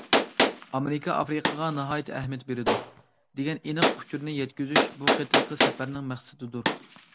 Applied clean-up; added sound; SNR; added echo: none; Gunshot, gunfire; -3 dB; none.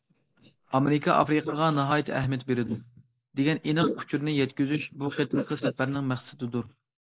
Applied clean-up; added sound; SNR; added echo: neural mask model Resemble Enhance denoiser.